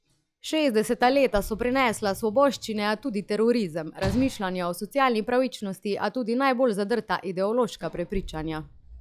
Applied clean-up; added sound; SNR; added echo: classical method log-MMSE.